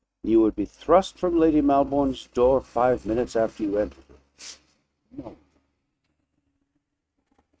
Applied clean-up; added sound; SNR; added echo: neural mask model RNNoise.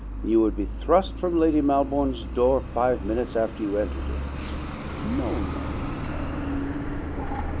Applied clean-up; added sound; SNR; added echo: none; Truck; 5 dB; none.